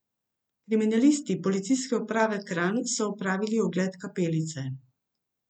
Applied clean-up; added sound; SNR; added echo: none; none; none; none.